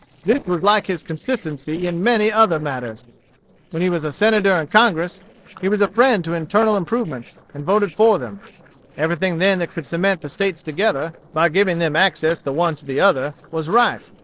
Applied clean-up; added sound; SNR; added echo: neural separator model SepFormer DNS4.